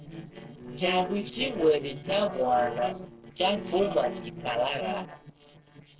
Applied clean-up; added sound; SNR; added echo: neural separator model SepFormer DNS4.